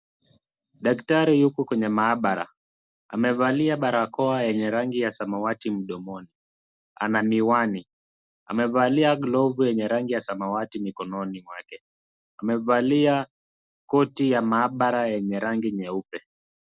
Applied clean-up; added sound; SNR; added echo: none; none; none; none.